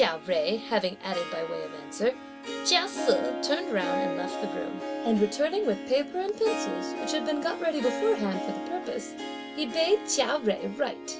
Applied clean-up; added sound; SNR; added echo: none; Harp; 6 dB; none.